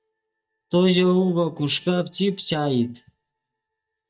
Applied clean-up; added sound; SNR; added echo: neural mask model DeepFilterNet 3.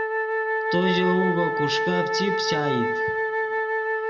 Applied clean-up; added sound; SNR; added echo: none; Wind instrument, woodwind instrument; -3 dB; reverberation time 1.0 s.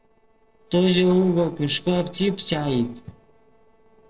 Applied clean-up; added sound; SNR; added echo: neural separator model SepFormer DNS4.